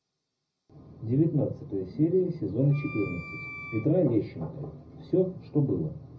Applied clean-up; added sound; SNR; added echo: none; Wind instrument, woodwind instrument; 13 dB; reverberation time 0.4 s.